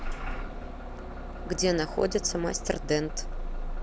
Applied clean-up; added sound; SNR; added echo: none; Engine starting / Bus; 3 dB; none.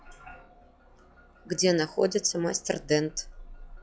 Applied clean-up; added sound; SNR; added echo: classical method log-MMSE.